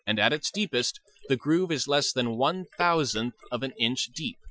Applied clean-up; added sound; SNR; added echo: classical method Wiener filter.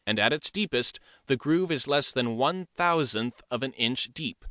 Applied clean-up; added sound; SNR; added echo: none; none; none; none.